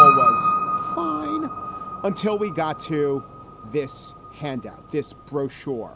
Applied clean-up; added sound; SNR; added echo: none; Piano; -4 dB; none.